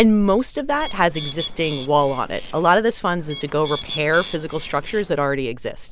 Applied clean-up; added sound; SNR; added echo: none; Squeak / Walk, footsteps + Bird; 13 dB; none.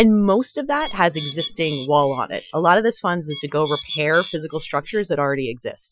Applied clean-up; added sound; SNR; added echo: classical method Wiener filter.